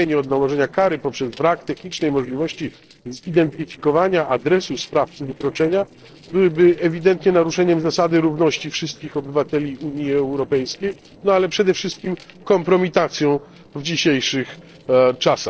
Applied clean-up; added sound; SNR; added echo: neural separator model SepFormer DNS4.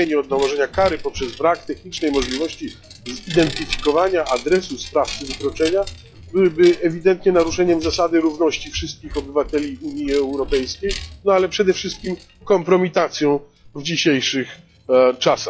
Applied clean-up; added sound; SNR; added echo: classical method log-MMSE.